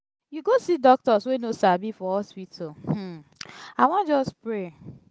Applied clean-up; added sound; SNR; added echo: none; none; none; none.